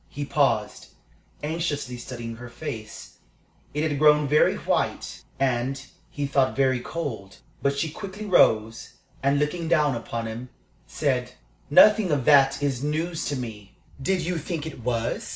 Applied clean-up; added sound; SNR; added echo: none; none; none; none.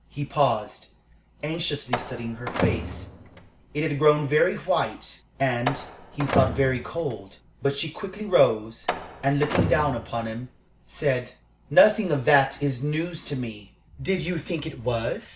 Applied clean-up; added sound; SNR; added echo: none; Slam; 7 dB; none.